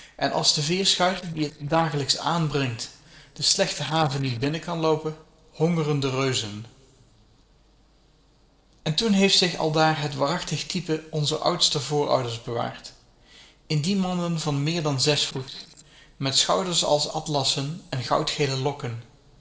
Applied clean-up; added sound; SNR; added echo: neural separator model SepFormer DNS4.